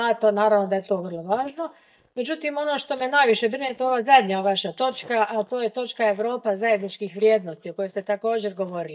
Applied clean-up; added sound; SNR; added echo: neural mask model DeepFilterNet 3.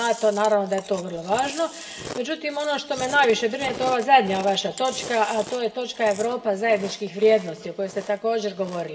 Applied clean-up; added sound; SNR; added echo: none; Chewing, mastication; 16 dB; reverberation time 2.0 s.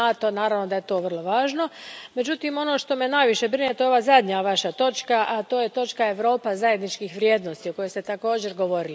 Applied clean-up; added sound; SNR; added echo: none; none; none; none.